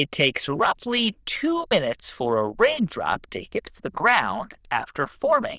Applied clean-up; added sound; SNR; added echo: neural diffusion model UNIVERSE++.